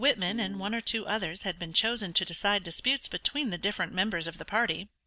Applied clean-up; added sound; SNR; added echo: neural mask model DeepFilterNet 3.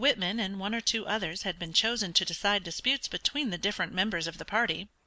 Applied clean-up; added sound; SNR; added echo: none; none; none; none.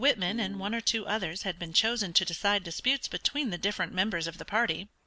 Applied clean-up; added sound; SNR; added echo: none; Piano; 13 dB; none.